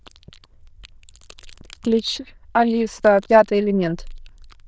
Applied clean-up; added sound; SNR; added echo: neural diffusion model UNIVERSE++.